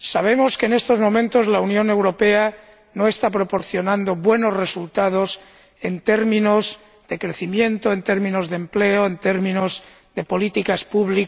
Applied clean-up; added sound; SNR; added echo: none; none; none; none.